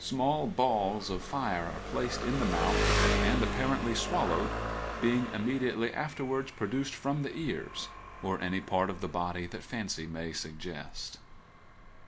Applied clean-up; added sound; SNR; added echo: none; Engine; 3 dB; none.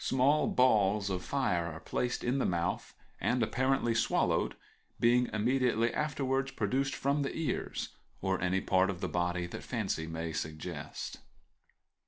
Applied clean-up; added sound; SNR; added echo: none; none; none; none.